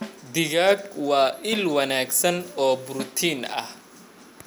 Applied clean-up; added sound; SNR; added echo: none; Snare drum; 20 dB; none.